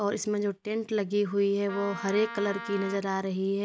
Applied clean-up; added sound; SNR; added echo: none; Wind instrument, woodwind instrument; 12 dB; none.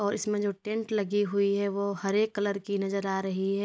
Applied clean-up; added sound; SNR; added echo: none; none; none; none.